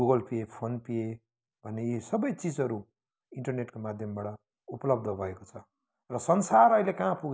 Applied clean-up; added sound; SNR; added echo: none; none; none; none.